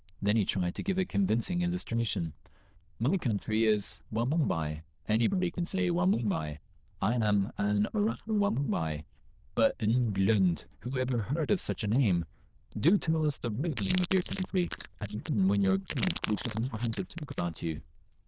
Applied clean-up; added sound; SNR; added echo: neural diffusion model UNIVERSE++.